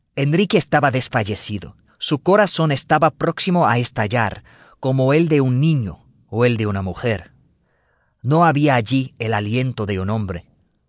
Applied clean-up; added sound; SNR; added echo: none; none; none; none.